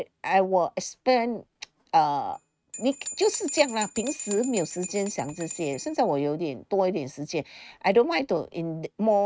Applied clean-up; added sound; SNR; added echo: neural mask model RNNoise.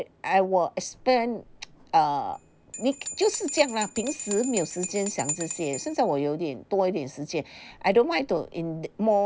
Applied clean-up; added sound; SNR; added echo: none; Bell; 12 dB; none.